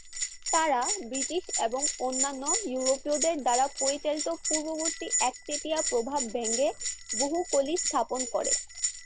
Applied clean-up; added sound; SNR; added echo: none; Bell; 2 dB; none.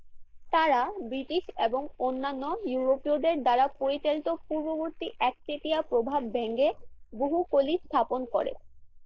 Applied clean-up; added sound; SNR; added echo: neural mask model Resemble Enhance denoiser.